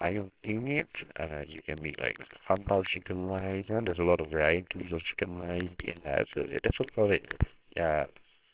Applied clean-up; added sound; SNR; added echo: neural separator model SepFormer WHAMR!.